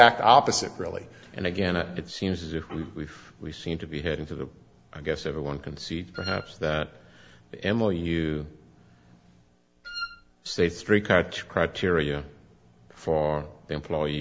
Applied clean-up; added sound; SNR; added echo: none; Wind instrument, woodwind instrument; 11 dB; none.